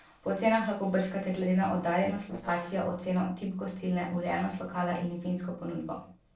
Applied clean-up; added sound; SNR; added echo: neural separator model SepFormer DNS4.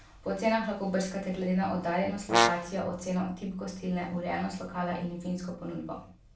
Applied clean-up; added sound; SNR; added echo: none; Brass instrument; -2 dB; reverberation time 0.3 s.